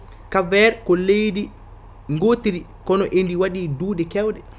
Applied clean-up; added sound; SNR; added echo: none; none; none; none.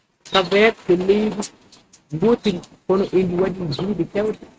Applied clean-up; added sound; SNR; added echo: neural mask model RNNoise.